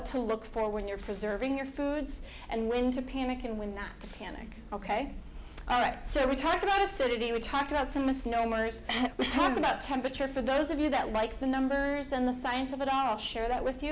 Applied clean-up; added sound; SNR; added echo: none; Cough; 2 dB; none.